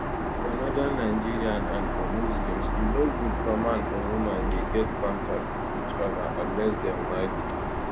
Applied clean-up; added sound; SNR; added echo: none; Accelerating, revving, vroom + Aircraft; -2 dB; none.